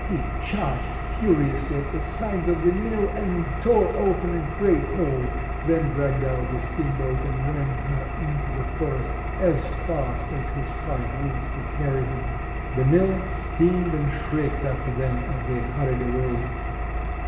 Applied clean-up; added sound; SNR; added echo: none; Engine; 3 dB; reverberation time 2.0 s.